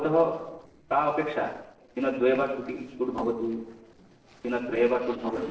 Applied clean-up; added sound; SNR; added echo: neural separator model SepFormer DNS4.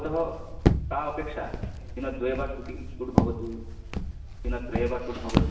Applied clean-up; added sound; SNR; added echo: none; Walk, footsteps; -4 dB; reverberation time 0.9 s.